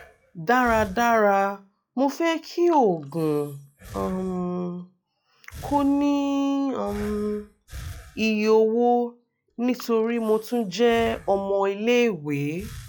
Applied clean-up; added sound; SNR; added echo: classical method log-MMSE.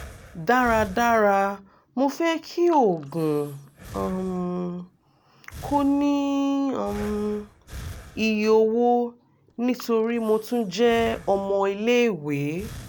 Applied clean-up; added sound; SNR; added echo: none; Breathing; 19 dB; none.